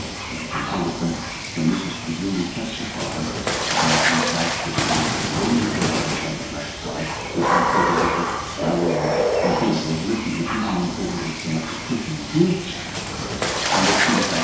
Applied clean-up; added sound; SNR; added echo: none; Water / Splash, splatter; -2 dB; reverberation time 0.6 s.